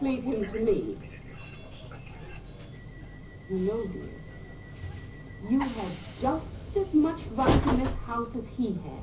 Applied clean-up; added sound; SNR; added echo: none; Train; 5 dB; reverberation time 0.5 s.